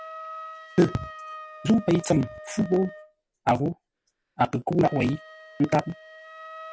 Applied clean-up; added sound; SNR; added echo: none; Wind instrument, woodwind instrument; 17 dB; none.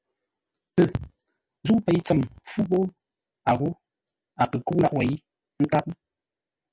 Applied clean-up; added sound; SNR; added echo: none; none; none; none.